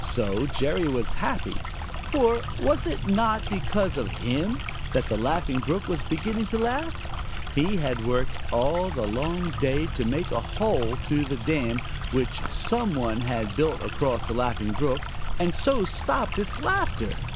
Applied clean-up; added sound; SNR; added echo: none; Stream; 3 dB; none.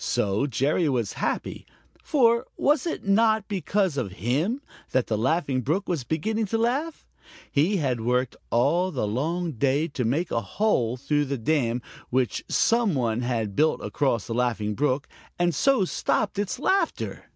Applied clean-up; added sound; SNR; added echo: none; none; none; none.